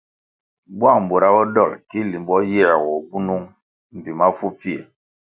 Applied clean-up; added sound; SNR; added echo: none; none; none; none.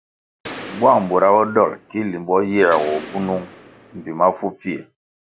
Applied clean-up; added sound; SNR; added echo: none; Gunshot, gunfire; 17 dB; none.